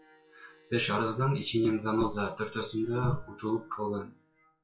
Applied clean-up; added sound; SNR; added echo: classical method WPE with log-MMSE.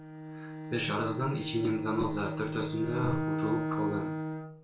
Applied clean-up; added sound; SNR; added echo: none; Bowed string instrument; 2 dB; reverberation time 0.3 s.